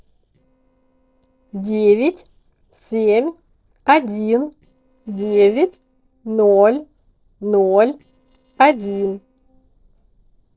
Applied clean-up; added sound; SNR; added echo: neural separator model SepFormer DNS4.